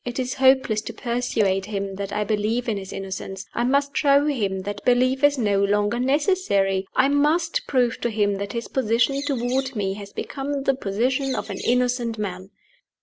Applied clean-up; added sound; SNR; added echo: none; Liquid + Bird; 16 dB; none.